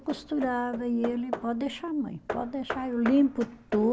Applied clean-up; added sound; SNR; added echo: none; Hammer / Wood; 11 dB; none.